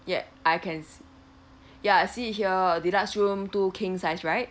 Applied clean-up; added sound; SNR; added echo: none; none; none; none.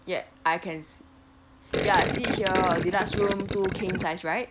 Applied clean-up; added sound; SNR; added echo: none; Gurgling; 1 dB; none.